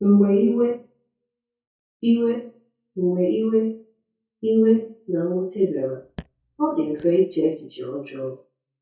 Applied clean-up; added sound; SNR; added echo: neural mask model DeepFilterNet 3.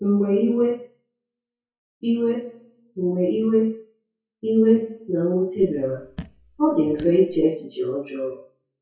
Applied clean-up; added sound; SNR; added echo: classical method WPE with log-MMSE.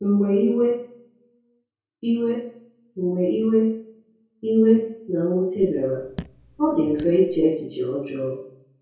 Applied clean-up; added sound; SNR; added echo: none; Raindrop / Drip; 18 dB; reverberation time 0.6 s.